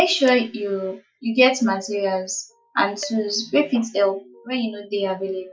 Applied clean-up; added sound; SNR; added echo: classical method Wiener filter.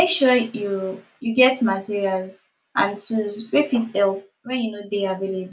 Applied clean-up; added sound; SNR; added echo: none; none; none; none.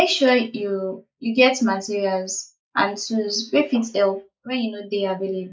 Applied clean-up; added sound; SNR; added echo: neural mask model Resemble Enhance denoiser.